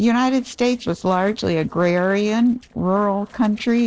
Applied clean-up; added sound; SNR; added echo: neural separator model SepFormer DNS4.